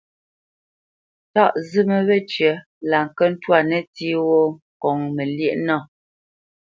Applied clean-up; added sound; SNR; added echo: none; none; none; none.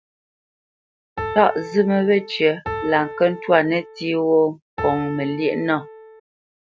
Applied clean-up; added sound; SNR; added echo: none; Piano; 10 dB; none.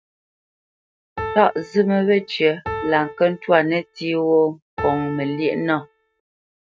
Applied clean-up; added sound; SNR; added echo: neural mask model RNNoise.